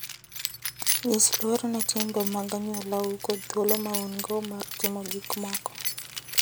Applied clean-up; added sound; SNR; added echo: none; Keys jangling; 3 dB; none.